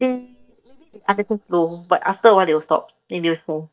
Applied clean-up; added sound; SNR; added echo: neural mask model DeepFilterNet 3.